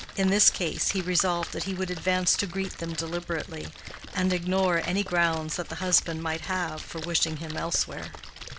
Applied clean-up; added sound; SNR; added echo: none; Splash, splatter; 13 dB; none.